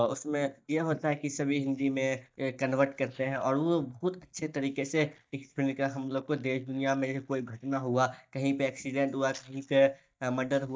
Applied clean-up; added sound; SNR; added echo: neural mask model DeepFilterNet 3.